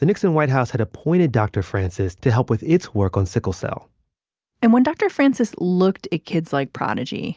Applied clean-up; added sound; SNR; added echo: none; none; none; none.